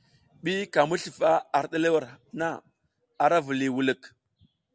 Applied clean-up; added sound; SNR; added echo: none; none; none; none.